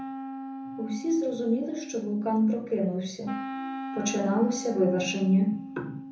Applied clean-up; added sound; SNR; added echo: none; Wind instrument, woodwind instrument; 10 dB; reverberation time 0.6 s.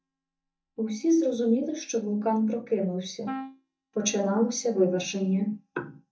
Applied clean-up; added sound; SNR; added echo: neural mask model DeepFilterNet 3.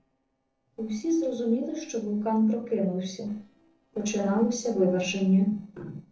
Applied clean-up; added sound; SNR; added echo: neural separator model SepFormer DNS4.